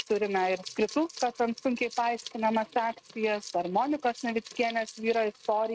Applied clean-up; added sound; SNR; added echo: neural mask model RNNoise.